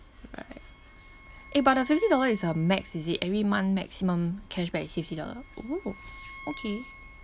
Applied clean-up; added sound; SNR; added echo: none; Bowed string instrument; 20 dB; none.